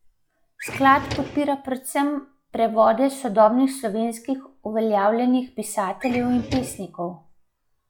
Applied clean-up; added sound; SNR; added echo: classical method log-MMSE.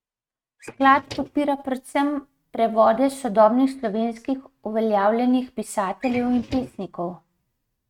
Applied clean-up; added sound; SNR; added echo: neural mask model RNNoise.